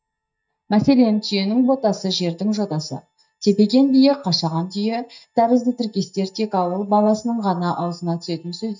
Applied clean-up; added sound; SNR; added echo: neural mask model DeepFilterNet 3.